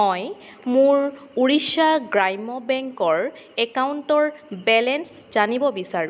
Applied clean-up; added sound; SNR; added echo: none; none; none; none.